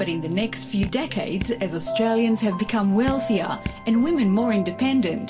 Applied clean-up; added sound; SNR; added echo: none; Drip; 12 dB; reverberation time 1.5 s.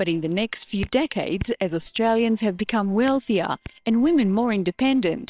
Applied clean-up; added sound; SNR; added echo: neural separator model SepFormer WHAMR!.